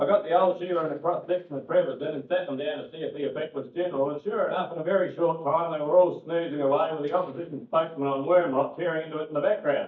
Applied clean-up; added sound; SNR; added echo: neural mask model DeepFilterNet 3.